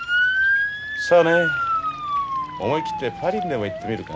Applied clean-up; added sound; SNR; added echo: none; Motor vehicle (road) / Siren; 0 dB; none.